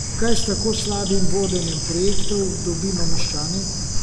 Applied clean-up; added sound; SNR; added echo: none; Bird / Insect; -4 dB; none.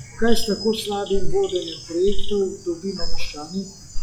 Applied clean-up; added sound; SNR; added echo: classical method log-MMSE.